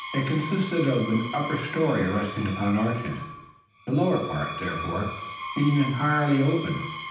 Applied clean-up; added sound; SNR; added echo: none; Screech; 11 dB; reverberation time 0.9 s.